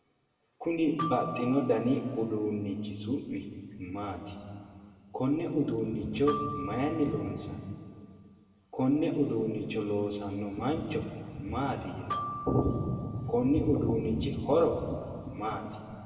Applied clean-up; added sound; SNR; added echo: none; Glockenspiel; 12 dB; reverberation time 2.1 s.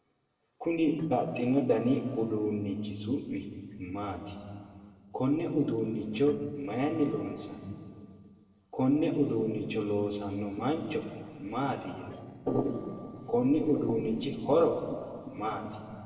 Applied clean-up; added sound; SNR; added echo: neural separator model SepFormer DNS4.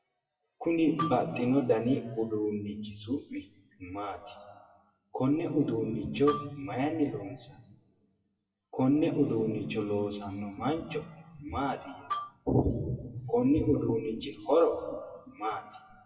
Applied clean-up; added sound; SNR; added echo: classical method WPE with log-MMSE.